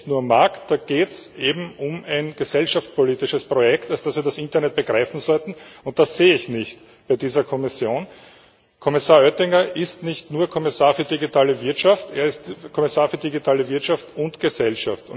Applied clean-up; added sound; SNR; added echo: none; none; none; none.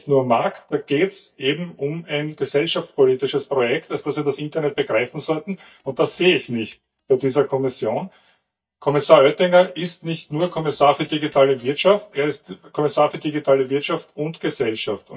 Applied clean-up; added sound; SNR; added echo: neural mask model DeepFilterNet 3.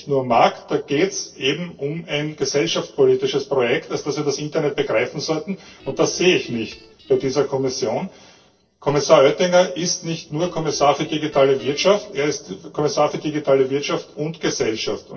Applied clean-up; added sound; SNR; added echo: neural separator model SepFormer DNS4.